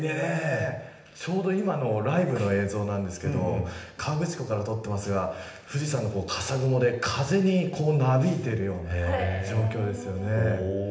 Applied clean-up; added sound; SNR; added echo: none; none; none; reverberation time 0.8 s.